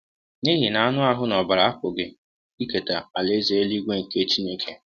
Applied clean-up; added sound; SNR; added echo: none; none; none; none.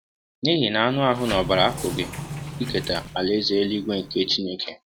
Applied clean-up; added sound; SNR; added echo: none; Sliding door; 11 dB; none.